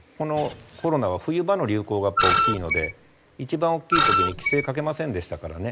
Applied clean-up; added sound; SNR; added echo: none; Screech; -4 dB; none.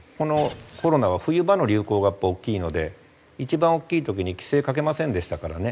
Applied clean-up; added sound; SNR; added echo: none; none; none; none.